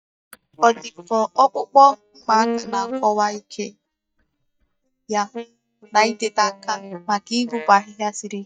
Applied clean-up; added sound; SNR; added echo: neural mask model DeepFilterNet 3.